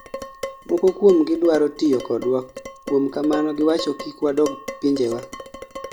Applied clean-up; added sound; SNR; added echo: none; Dishes, pots, and pans; 14 dB; none.